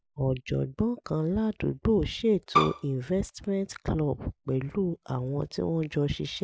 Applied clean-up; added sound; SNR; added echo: none; Bowed string instrument; 0 dB; none.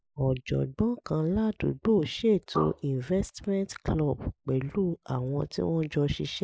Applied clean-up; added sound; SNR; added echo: neural mask model Resemble Enhance denoiser.